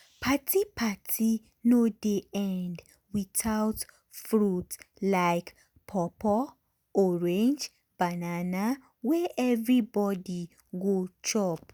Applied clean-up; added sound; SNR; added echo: none; none; none; none.